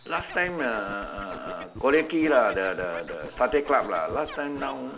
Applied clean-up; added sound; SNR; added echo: none; Scratching (performance technique); 15 dB; none.